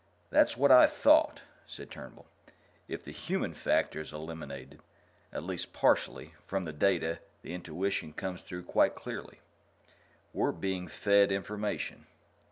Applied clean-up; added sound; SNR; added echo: none; none; none; none.